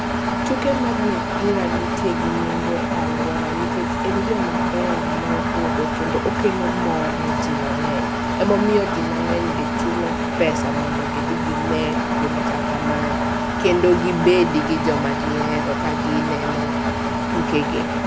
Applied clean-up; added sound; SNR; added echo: none; Engine; -3 dB; none.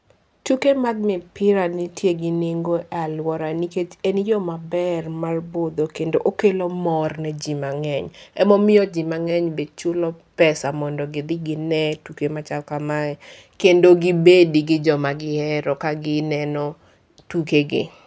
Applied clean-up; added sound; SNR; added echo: none; none; none; none.